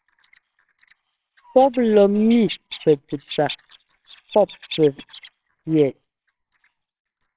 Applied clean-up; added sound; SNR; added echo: neural separator model SepFormer WHAMR!.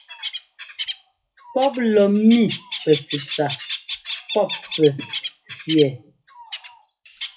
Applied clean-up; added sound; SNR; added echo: classical method WPE with log-MMSE.